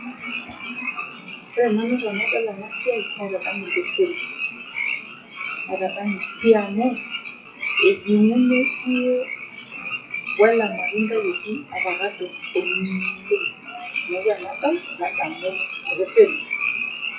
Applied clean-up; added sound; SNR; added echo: classical method WPE with log-MMSE.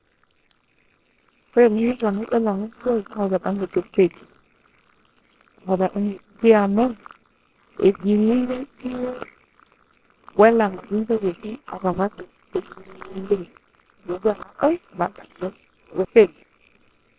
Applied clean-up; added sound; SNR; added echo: neural separator model SepFormer WHAMR!.